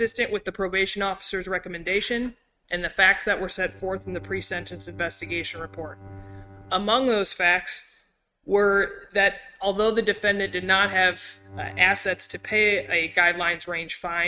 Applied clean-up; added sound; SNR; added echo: neural mask model RNNoise.